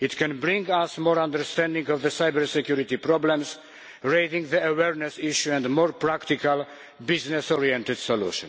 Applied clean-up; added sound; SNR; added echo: none; none; none; none.